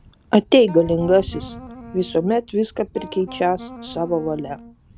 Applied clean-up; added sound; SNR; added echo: none; Thunder + Wind instrument, woodwind instrument; 17 dB; none.